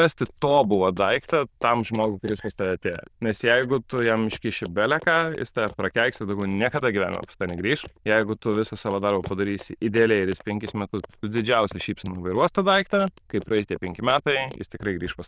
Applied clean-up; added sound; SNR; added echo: neural diffusion model UNIVERSE++.